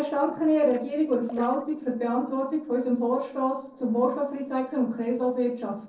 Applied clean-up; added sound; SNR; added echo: neural separator model SepFormer DNS4.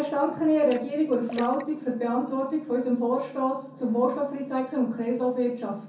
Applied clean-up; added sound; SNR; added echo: none; Splash, splatter; 19 dB; reverberation time 0.6 s.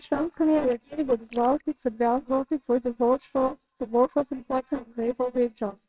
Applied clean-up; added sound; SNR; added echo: neural separator model SepFormer WHAMR!.